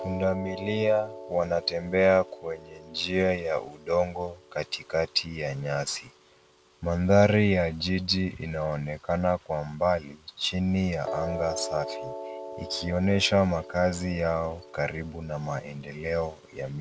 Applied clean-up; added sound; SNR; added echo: none; Piano; 15 dB; none.